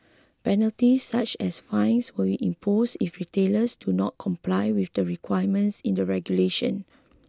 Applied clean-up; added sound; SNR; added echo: none; none; none; none.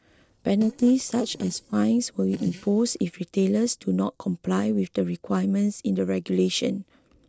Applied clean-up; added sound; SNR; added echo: neural separator model SepFormer DNS4.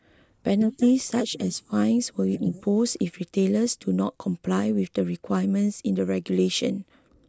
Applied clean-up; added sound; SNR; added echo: neural mask model Resemble Enhance denoiser.